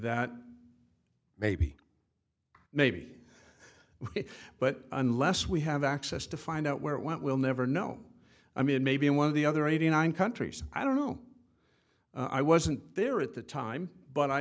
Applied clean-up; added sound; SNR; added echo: none; none; none; none.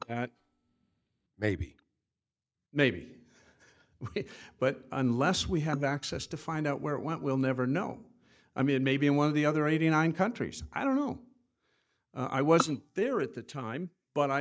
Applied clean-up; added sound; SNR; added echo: neural mask model DeepFilterNet 3.